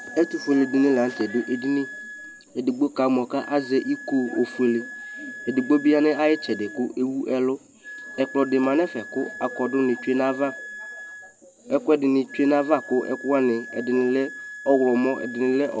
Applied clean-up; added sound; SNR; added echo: none; Wind instrument, woodwind instrument; 15 dB; none.